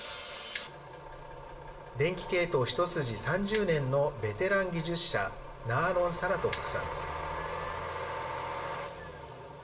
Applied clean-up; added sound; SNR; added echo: none; Bicycle bell; -1 dB; reverberation time 0.6 s.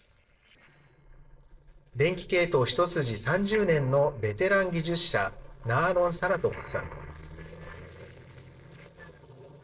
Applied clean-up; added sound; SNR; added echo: neural separator model SepFormer DNS4.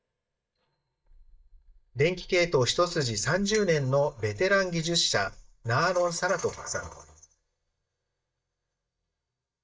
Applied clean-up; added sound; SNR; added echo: neural mask model DeepFilterNet 3.